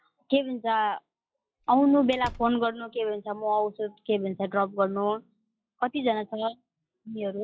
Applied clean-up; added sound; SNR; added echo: classical method log-MMSE.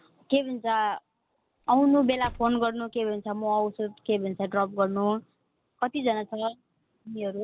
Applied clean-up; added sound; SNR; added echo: none; Slam; 19 dB; none.